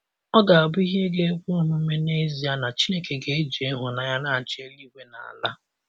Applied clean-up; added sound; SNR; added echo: none; none; none; none.